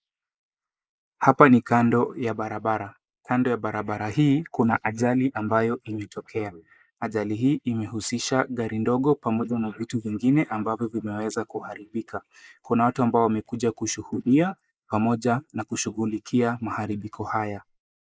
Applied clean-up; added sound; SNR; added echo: neural mask model Resemble Enhance denoiser.